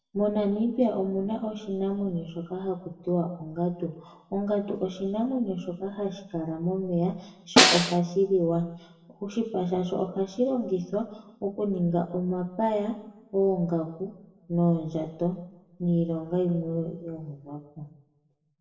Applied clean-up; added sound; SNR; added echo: none; Snare drum; -4 dB; reverberation time 0.7 s.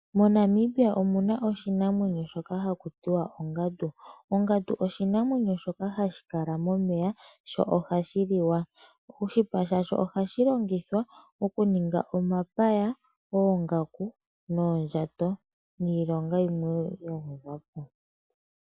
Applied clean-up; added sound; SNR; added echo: none; none; none; none.